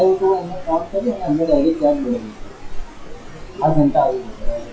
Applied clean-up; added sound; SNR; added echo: classical method WPE with log-MMSE.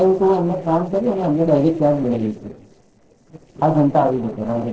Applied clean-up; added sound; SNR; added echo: neural separator model SepFormer DNS4.